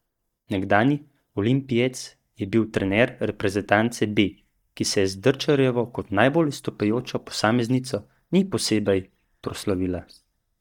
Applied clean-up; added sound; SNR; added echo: neural mask model DeepFilterNet 3.